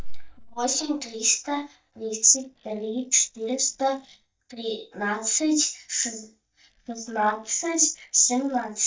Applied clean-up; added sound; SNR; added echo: neural mask model DeepFilterNet 3.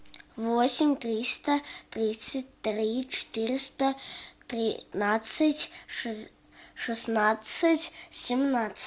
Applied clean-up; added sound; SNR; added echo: none; none; none; none.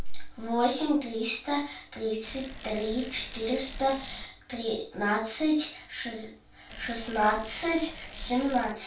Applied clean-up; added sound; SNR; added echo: none; Bicycle; 11 dB; reverberation time 0.3 s.